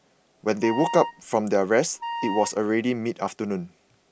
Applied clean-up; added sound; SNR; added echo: none; Wind instrument, woodwind instrument; 8 dB; none.